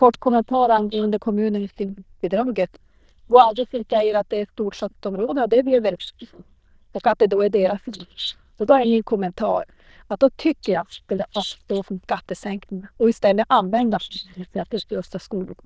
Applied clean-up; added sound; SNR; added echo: neural diffusion model UNIVERSE++.